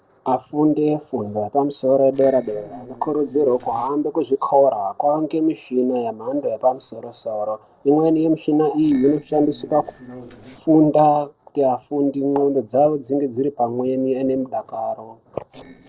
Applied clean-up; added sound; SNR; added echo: neural separator model SepFormer DNS4.